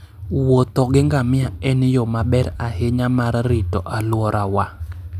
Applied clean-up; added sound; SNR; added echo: none; none; none; none.